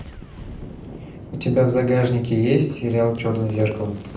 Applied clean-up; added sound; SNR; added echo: none; Boom; 15 dB; reverberation time 0.6 s.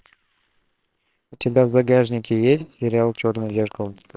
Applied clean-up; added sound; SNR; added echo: neural separator model SepFormer WHAMR!.